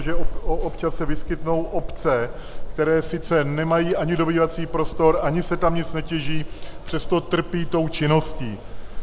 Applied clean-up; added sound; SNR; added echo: none; Squeak / Walk, footsteps; 1 dB; none.